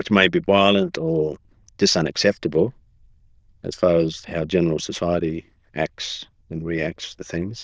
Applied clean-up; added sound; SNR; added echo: neural diffusion model UNIVERSE++.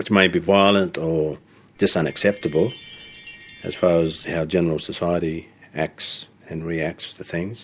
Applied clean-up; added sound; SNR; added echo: none; Chime; 19 dB; none.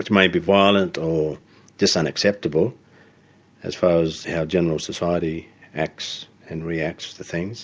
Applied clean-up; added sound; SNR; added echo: none; none; none; none.